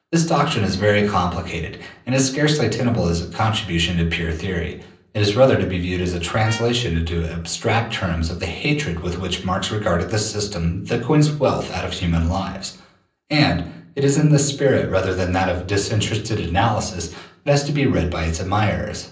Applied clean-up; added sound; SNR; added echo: none; Trumpet; 16 dB; reverberation time 0.6 s.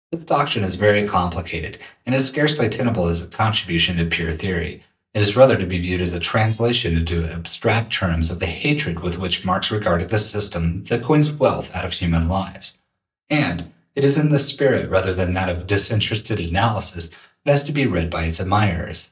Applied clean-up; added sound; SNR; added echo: neural mask model DeepFilterNet 3.